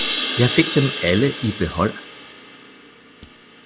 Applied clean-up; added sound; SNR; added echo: none; Crash cymbal; 7 dB; none.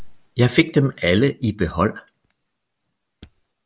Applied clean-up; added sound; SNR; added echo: none; none; none; none.